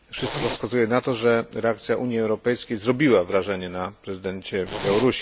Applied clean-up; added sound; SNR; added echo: none; Zipper (clothing); 6 dB; none.